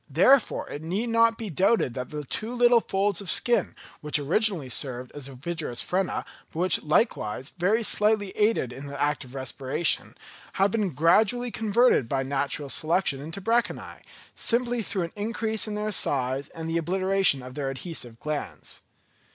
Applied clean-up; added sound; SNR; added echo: none; none; none; none.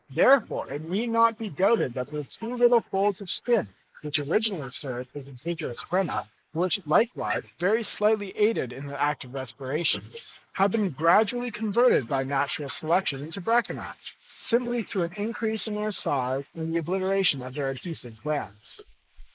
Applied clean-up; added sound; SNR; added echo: neural mask model Resemble Enhance denoiser.